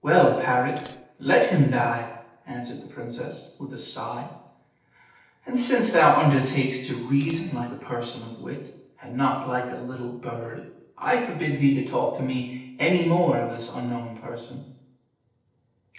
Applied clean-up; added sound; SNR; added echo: neural separator model SepFormer DNS4.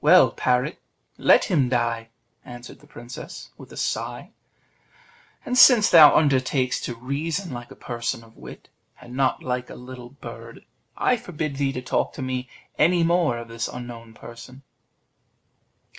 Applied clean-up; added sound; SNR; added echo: none; none; none; none.